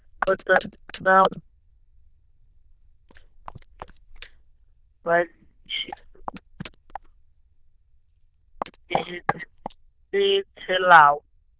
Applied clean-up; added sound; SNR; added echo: neural diffusion model UNIVERSE++.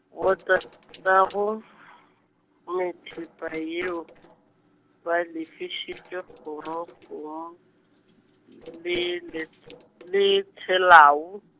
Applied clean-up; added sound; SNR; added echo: neural separator model SepFormer DNS4.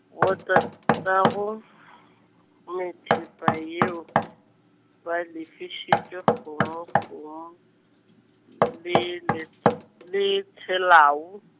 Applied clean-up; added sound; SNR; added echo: none; Knock; 1 dB; none.